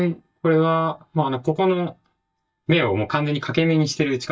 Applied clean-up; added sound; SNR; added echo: neural mask model DeepFilterNet 3.